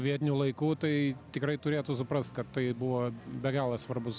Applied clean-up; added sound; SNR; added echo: none; none; none; none.